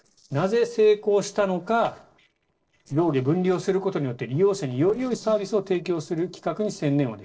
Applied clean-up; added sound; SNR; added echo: neural separator model SepFormer DNS4.